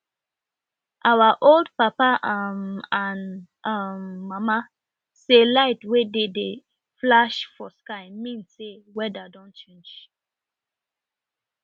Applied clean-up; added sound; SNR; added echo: none; none; none; none.